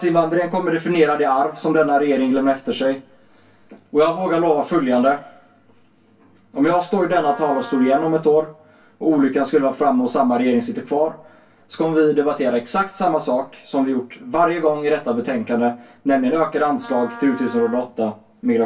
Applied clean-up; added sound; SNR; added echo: none; Wind instrument, woodwind instrument; 18 dB; reverberation time 0.2 s.